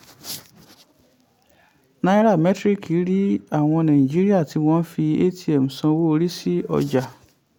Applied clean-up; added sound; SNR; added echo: none; none; none; none.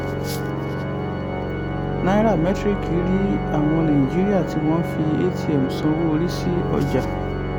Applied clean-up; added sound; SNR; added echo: none; Organ; 1 dB; none.